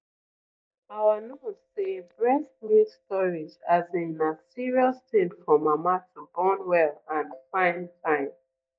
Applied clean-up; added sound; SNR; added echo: neural mask model DeepFilterNet 3.